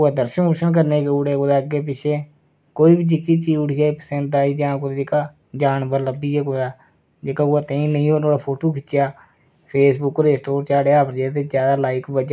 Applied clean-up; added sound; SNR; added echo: none; none; none; none.